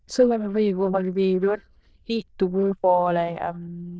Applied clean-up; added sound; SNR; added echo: neural diffusion model UNIVERSE++.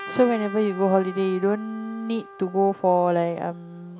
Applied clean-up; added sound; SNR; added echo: none; Trumpet; 17 dB; none.